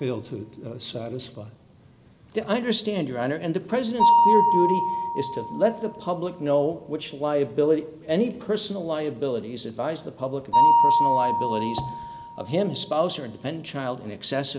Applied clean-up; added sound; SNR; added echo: none; Mallet percussion; 0 dB; none.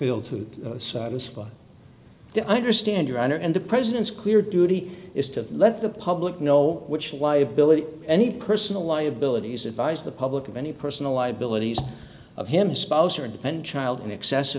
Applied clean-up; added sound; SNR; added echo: none; none; none; none.